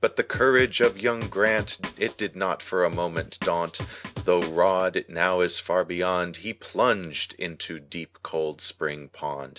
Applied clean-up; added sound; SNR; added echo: none; Drum; 11 dB; none.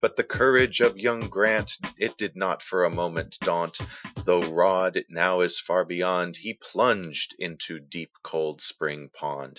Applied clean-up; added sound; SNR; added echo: classical method Wiener filter.